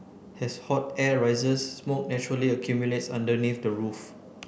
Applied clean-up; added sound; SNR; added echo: none; none; none; none.